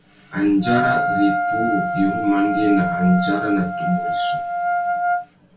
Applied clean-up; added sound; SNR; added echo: none; Wind instrument, woodwind instrument; 1 dB; reverberation time 0.2 s.